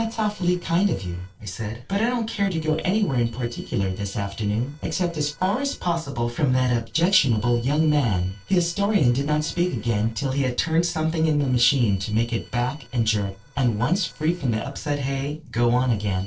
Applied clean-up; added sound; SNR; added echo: neural separator model SepFormer DNS4.